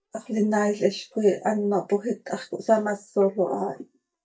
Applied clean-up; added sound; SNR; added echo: neural mask model DeepFilterNet 3.